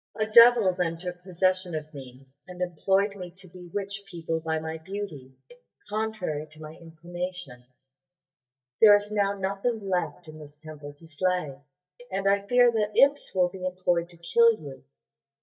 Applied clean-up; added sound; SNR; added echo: neural mask model DeepFilterNet 3.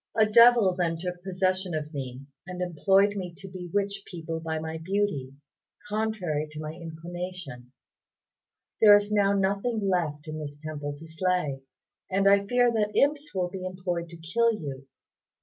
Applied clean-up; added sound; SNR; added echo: none; none; none; none.